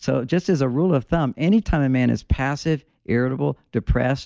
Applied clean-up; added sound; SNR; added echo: none; none; none; none.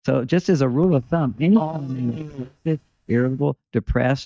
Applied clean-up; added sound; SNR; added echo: neural mask model DeepFilterNet 3.